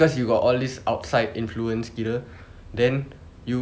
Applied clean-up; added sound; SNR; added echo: none; none; none; none.